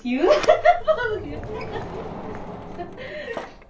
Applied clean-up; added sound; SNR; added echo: none; Sliding door; 10 dB; reverberation time 0.2 s.